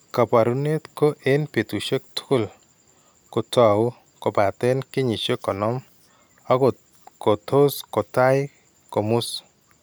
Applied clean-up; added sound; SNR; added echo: none; none; none; none.